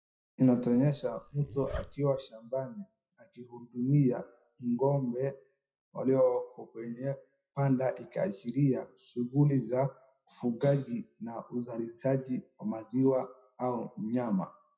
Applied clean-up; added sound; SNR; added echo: classical method WPE with log-MMSE.